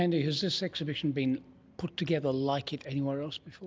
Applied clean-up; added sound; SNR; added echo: none; none; none; none.